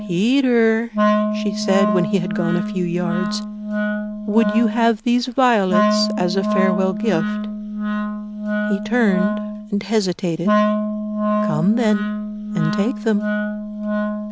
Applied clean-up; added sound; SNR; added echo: none; Wind instrument, woodwind instrument; 1 dB; none.